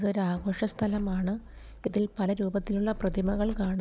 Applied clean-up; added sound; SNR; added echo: none; Motor vehicle (road); 12 dB; none.